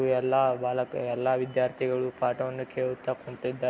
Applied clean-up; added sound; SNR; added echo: none; none; none; none.